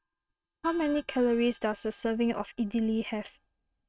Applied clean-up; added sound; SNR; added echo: neural mask model RNNoise.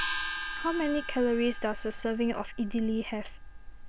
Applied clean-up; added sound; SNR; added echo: none; Gong; 6 dB; none.